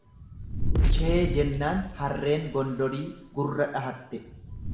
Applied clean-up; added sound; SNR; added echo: none; Fire; 0 dB; reverberation time 0.8 s.